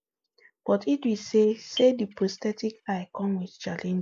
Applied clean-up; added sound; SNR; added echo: neural mask model Resemble Enhance denoiser.